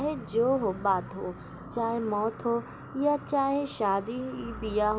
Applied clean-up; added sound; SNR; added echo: none; none; none; none.